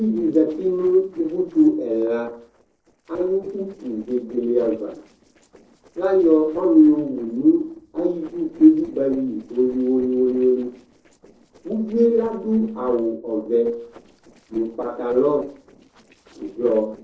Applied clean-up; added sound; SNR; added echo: neural separator model SepFormer DNS4.